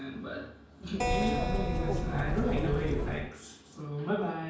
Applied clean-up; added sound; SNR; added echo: none; Keyboard (musical); -4 dB; reverberation time 0.5 s.